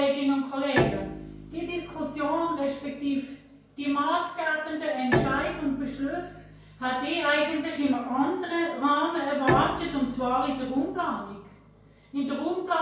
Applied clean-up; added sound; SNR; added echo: none; Bowed string instrument; 7 dB; reverberation time 0.5 s.